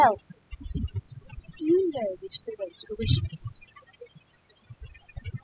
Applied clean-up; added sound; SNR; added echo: classical method spectral subtraction.